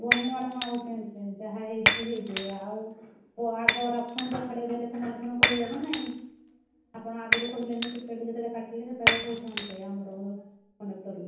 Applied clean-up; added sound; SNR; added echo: none; Shatter; -4 dB; reverberation time 0.9 s.